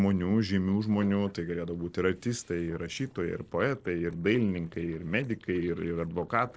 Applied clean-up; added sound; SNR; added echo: neural separator model SepFormer DNS4.